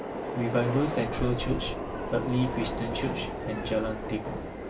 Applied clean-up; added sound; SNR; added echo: none; Subway, metro, underground; 3 dB; reverberation time 0.2 s.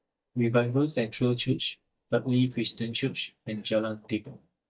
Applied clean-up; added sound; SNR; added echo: neural mask model DeepFilterNet 3.